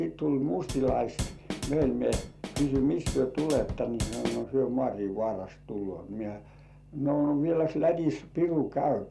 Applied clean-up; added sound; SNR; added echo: none; Drum kit; 7 dB; none.